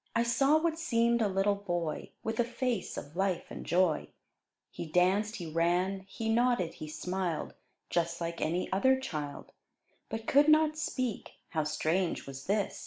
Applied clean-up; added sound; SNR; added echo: none; none; none; none.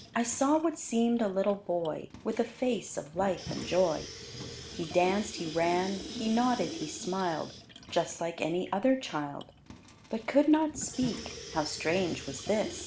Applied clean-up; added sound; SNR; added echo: none; Sink (filling or washing) / Water tap, faucet; 13 dB; none.